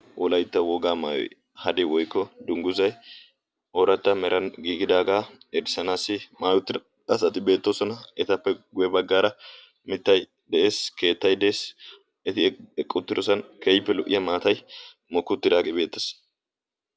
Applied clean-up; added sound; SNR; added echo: none; none; none; none.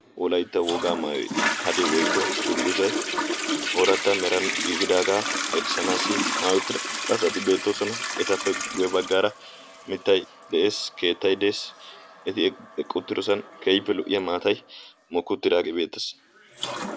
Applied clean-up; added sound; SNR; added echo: none; Toilet flush; 4 dB; none.